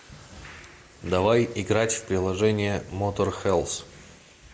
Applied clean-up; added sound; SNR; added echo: none; none; none; none.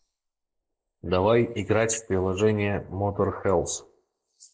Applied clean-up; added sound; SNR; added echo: neural mask model Resemble Enhance denoiser.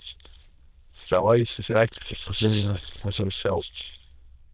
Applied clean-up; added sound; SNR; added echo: neural diffusion model UNIVERSE++.